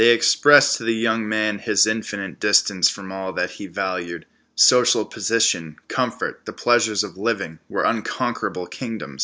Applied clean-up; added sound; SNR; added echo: none; none; none; none.